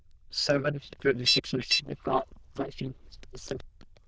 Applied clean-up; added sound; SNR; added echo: neural diffusion model UNIVERSE++.